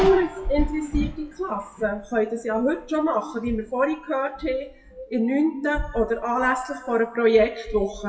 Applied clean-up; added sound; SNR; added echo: classical method WPE with log-MMSE.